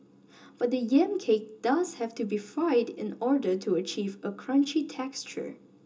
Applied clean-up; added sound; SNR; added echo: none; none; none; reverberation time 0.2 s.